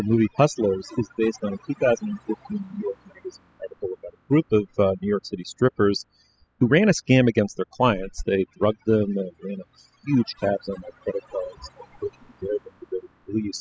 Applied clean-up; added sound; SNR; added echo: classical method spectral subtraction.